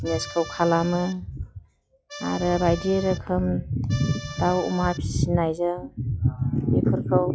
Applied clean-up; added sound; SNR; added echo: classical method log-MMSE.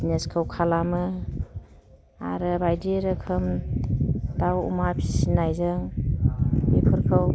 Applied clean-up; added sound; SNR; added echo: none; none; none; none.